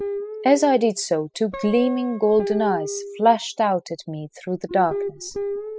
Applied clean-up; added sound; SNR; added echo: classical method spectral subtraction.